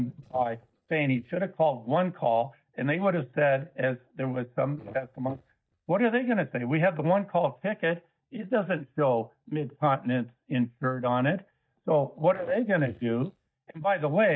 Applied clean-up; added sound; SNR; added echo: neural mask model DeepFilterNet 3.